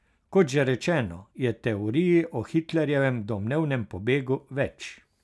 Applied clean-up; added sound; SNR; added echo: none; none; none; none.